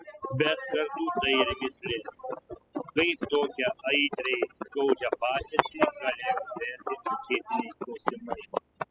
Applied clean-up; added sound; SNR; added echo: classical method spectral subtraction.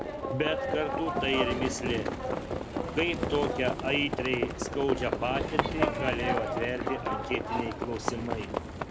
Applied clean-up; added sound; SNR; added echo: none; Livestock, farm animals, working animals; -1 dB; none.